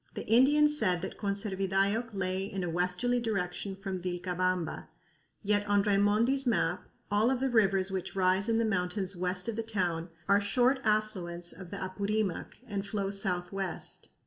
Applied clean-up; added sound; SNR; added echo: none; none; none; reverberation time 0.4 s.